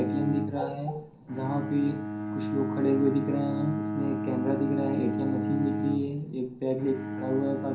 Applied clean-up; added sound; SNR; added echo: none; Bowed string instrument; 3 dB; reverberation time 0.6 s.